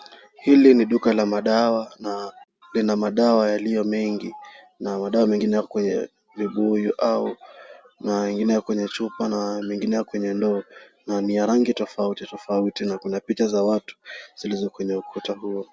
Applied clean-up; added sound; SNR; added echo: none; none; none; none.